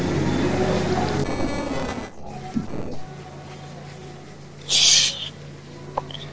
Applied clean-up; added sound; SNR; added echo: neural separator model SepFormer DNS4.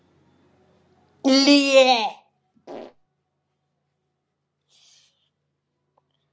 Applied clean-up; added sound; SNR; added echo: none; Fart; 15 dB; none.